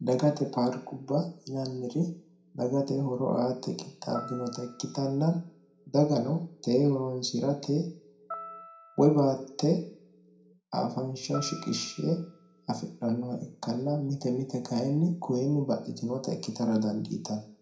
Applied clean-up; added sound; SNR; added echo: none; Piano; 17 dB; reverberation time 0.5 s.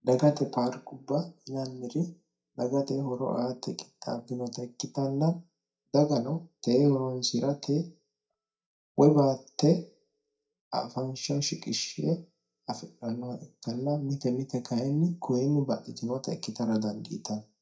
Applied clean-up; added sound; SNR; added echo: neural mask model DeepFilterNet 3.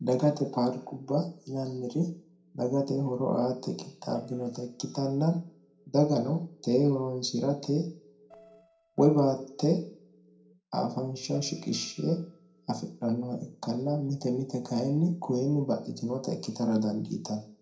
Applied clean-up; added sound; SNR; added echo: neural separator model SepFormer DNS4.